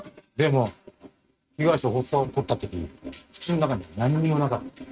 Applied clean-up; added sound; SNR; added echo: neural mask model RNNoise.